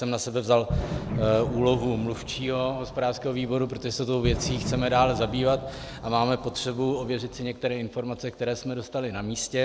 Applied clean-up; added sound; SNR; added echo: none; Fireworks; 7 dB; none.